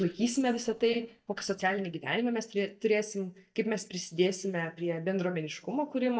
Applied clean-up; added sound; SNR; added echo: neural mask model DeepFilterNet 3.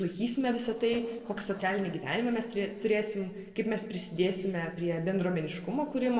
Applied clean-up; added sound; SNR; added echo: neural separator model SepFormer DNS4.